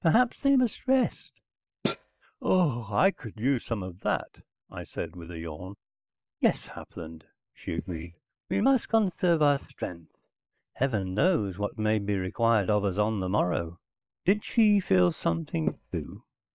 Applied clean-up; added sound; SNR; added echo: neural mask model DeepFilterNet 3.